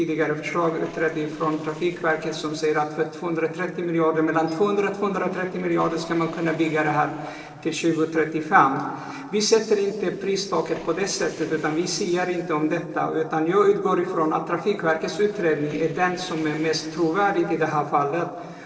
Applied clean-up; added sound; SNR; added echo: neural separator model SepFormer DNS4.